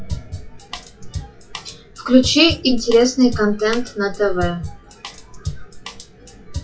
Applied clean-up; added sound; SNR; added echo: classical method WPE with log-MMSE.